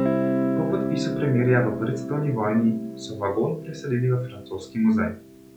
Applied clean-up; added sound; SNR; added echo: none; Guitar; 4 dB; none.